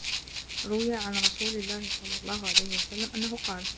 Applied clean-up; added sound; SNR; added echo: none; Rattle (instrument); -4 dB; none.